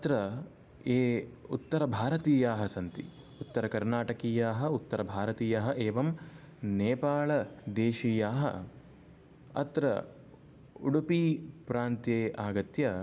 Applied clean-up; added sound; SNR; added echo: none; none; none; none.